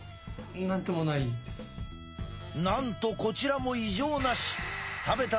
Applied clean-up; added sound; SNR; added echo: none; none; none; none.